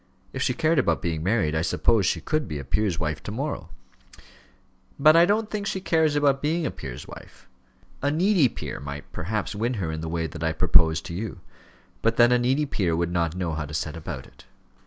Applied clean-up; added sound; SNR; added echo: none; none; none; none.